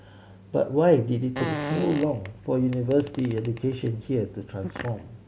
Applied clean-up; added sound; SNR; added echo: none; Fart; 10 dB; none.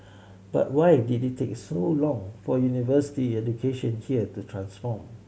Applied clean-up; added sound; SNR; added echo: none; none; none; none.